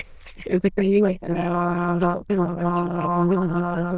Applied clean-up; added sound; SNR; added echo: neural diffusion model UNIVERSE++.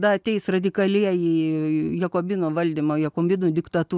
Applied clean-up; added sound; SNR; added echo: none; none; none; none.